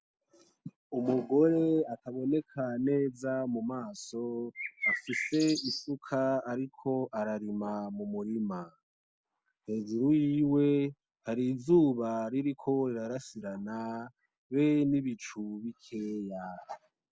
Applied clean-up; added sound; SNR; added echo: none; Bird; 4 dB; none.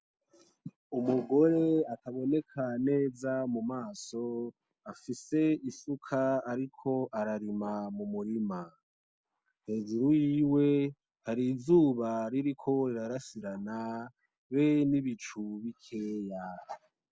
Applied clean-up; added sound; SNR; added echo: none; none; none; none.